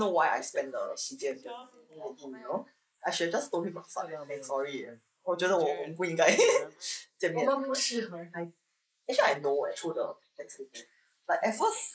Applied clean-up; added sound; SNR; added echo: neural mask model Resemble Enhance denoiser.